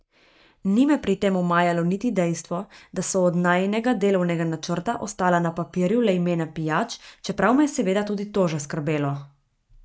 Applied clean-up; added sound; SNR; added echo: neural mask model DeepFilterNet 3.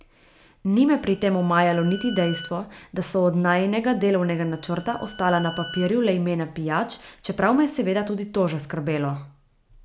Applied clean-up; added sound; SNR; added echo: none; Bowed string instrument; 17 dB; none.